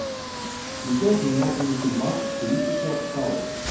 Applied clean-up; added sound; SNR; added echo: none; Car; 4 dB; reverberation time 0.9 s.